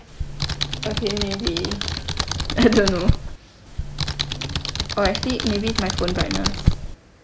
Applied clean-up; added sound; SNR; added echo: none; Computer keyboard; -1 dB; none.